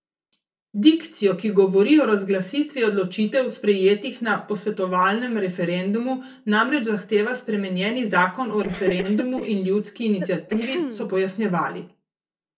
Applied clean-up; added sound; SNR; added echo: neural separator model SepFormer DNS4.